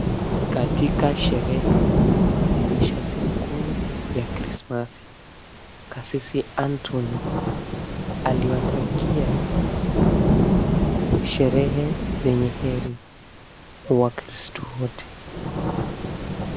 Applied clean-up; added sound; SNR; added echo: none; Rain / Thunderstorm; -4 dB; none.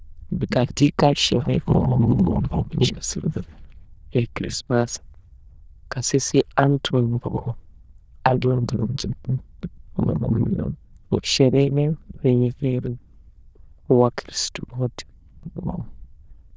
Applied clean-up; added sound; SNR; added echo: neural diffusion model UNIVERSE++.